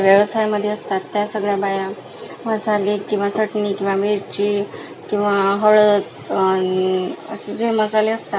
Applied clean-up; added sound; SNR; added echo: none; none; none; none.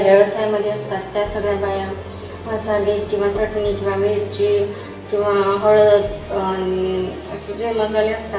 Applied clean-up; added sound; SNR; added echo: none; Musical instrument; 15 dB; reverberation time 0.7 s.